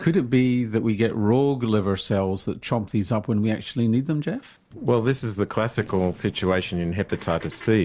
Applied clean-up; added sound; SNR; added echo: neural separator model SepFormer DNS4.